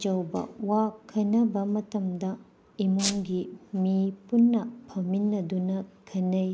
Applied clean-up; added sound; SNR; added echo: none; Squeak; 5 dB; none.